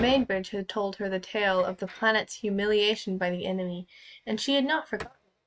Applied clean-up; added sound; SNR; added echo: neural mask model RNNoise.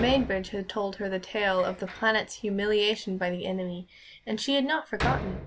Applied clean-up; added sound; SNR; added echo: none; Door; 10 dB; none.